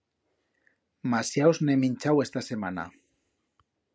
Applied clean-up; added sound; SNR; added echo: none; none; none; none.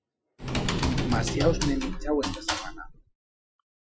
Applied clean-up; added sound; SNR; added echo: classical method Wiener filter.